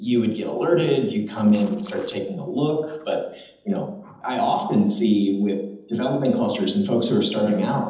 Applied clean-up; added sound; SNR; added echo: neural separator model SepFormer DNS4.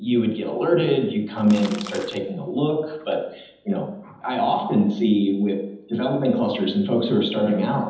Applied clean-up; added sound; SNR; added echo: none; Crackle; 15 dB; reverberation time 0.8 s.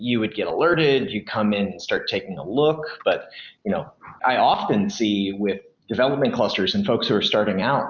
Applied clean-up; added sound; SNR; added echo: none; none; none; none.